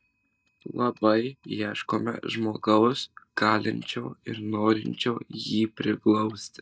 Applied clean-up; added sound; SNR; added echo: neural mask model DeepFilterNet 3.